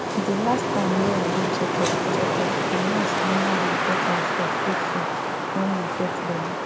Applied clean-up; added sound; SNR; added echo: none; Wind; -4 dB; none.